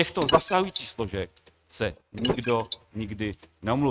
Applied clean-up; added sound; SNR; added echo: neural mask model RNNoise.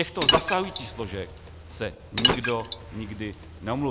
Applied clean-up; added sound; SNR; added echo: none; Liquid; 0 dB; none.